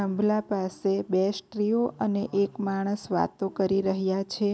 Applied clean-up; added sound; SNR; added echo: none; none; none; none.